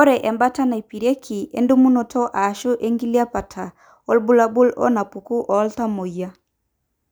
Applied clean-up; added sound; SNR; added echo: none; none; none; none.